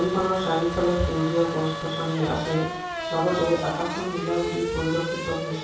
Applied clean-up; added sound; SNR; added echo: none; Race car, auto racing / Accelerating, revving, vroom; 6 dB; reverberation time 0.7 s.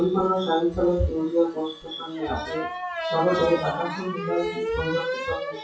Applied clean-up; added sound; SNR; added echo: classical method WPE with log-MMSE.